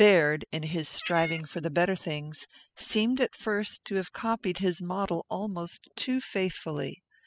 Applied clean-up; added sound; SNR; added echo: classical method spectral subtraction.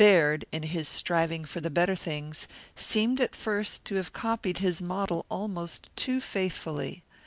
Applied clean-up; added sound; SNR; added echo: none; none; none; none.